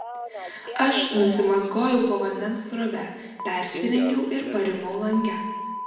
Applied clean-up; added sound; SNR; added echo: none; Telephone; 11 dB; reverberation time 1.2 s.